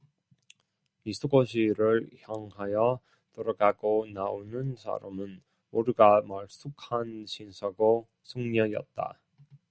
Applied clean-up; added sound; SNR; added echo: none; none; none; none.